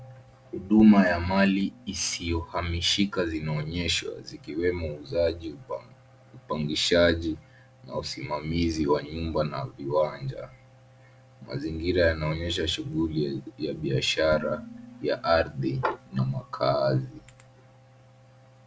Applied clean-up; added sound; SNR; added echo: none; Dishes, pots, and pans; 18 dB; none.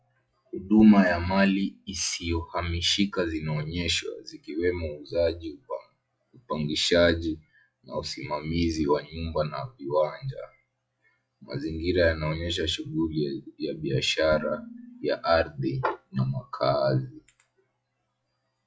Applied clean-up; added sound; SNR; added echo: classical method log-MMSE.